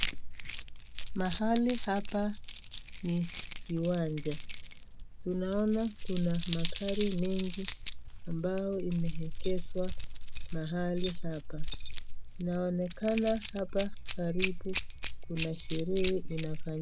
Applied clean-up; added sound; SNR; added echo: none; Keys jangling; -3 dB; none.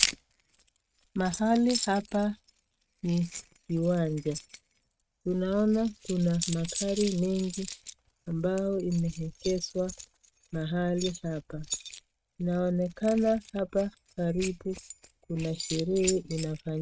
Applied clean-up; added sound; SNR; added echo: neural mask model RNNoise.